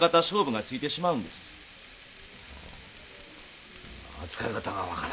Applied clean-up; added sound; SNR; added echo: none; Frying (food); 14 dB; none.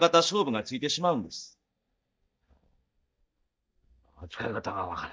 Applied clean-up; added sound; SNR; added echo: neural mask model DeepFilterNet 3.